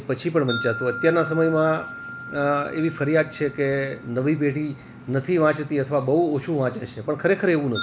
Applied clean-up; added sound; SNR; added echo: none; Wind chime; 14 dB; none.